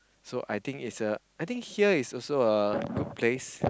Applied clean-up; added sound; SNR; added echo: none; none; none; none.